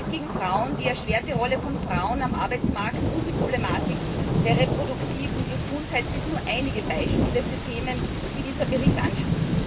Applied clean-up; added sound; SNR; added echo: none; Thunder; -3 dB; reverberation time 0.2 s.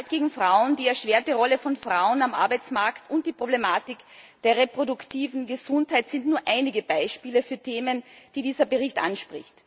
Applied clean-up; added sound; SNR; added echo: none; none; none; none.